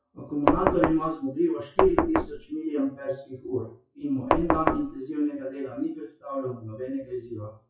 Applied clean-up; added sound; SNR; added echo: classical method WPE with log-MMSE.